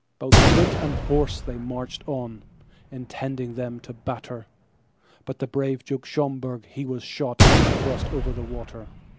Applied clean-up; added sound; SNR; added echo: none; Gunshot, gunfire; -5 dB; none.